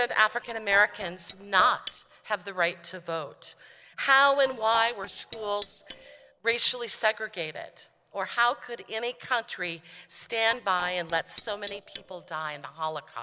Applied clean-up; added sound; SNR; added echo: neural separator model SepFormer DNS4.